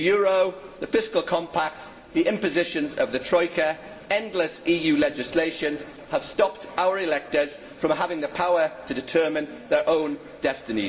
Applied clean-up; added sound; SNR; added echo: none; none; none; reverberation time 0.5 s.